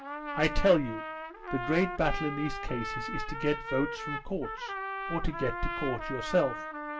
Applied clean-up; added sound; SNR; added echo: none; Trumpet; 6 dB; reverberation time 0.1 s.